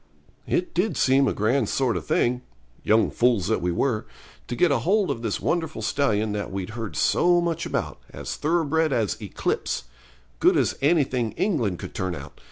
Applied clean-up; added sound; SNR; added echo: none; none; none; none.